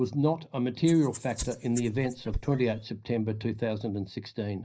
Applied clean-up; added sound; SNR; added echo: neural mask model DeepFilterNet 3.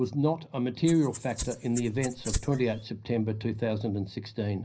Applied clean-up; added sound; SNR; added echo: none; Rattle (instrument); 8 dB; reverberation time 0.4 s.